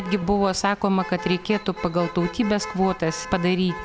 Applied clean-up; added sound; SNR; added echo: none; Motor vehicle (road); 13 dB; none.